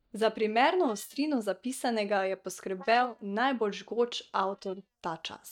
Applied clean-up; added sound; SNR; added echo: neural mask model DeepFilterNet 3.